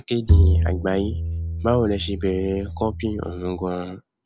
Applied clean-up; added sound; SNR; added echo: none; Bowed string instrument; -3 dB; none.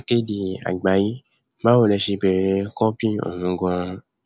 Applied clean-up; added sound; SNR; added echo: none; none; none; none.